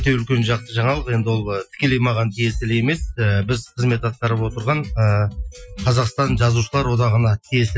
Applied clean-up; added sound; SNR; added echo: classical method Wiener filter.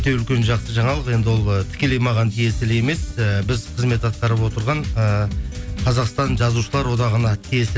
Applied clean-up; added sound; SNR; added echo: none; Acoustic guitar; 19 dB; none.